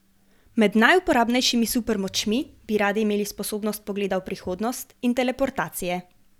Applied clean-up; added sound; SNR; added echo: none; none; none; none.